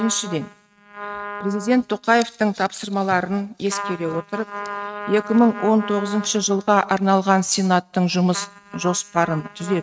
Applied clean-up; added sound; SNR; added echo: neural mask model RNNoise.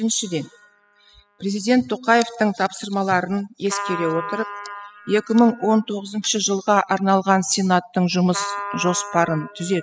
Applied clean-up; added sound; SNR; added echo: classical method spectral subtraction.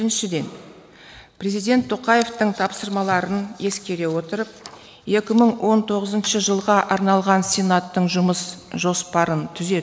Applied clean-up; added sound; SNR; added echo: none; none; none; none.